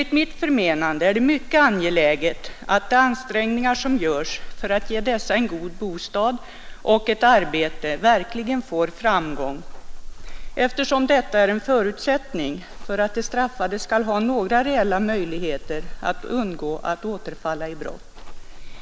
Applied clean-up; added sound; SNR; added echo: none; Walk, footsteps; 10 dB; none.